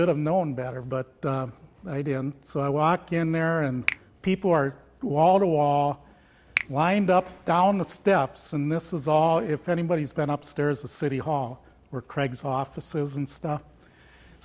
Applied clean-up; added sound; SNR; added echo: none; Finger snapping; 12 dB; none.